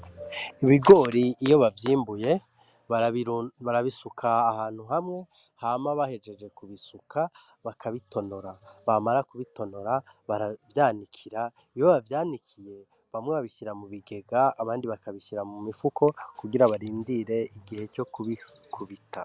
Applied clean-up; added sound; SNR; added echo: none; none; none; none.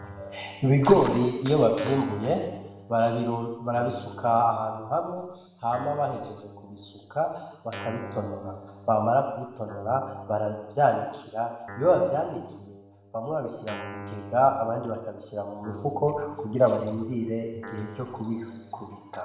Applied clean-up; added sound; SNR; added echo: none; Guitar; 17 dB; reverberation time 0.9 s.